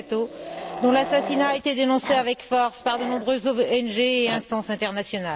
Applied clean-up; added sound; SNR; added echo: none; Growling; 11 dB; none.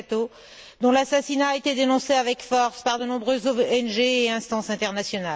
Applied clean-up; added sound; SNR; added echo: none; none; none; none.